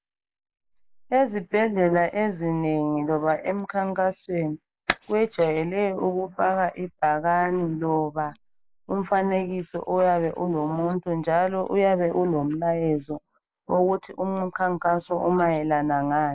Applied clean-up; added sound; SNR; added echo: neural mask model Resemble Enhance denoiser.